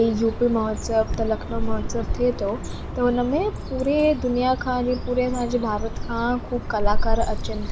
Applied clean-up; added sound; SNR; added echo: none; Bird; 2 dB; none.